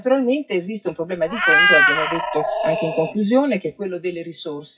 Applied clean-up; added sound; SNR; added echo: classical method WPE with log-MMSE.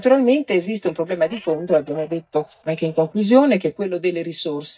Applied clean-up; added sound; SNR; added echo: neural mask model DeepFilterNet 3.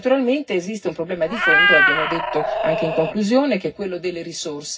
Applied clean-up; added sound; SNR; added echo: none; Meow; -3 dB; reverberation time 0.4 s.